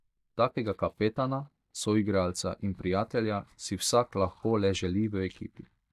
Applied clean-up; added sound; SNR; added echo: neural mask model DeepFilterNet 3.